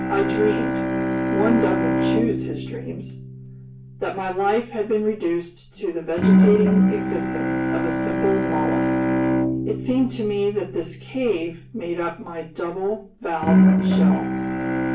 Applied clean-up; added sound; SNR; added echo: none; Bowed string instrument; -3 dB; reverberation time 0.3 s.